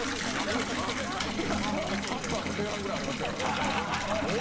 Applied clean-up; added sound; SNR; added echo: none; Bathtub (filling or washing) / Water tap, faucet; -1 dB; none.